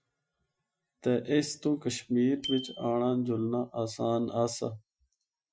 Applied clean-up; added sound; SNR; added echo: classical method Wiener filter.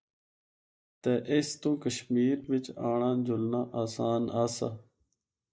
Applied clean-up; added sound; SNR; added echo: neural mask model DeepFilterNet 3.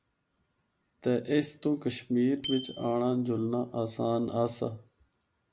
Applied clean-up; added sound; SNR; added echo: none; Bicycle bell; 19 dB; none.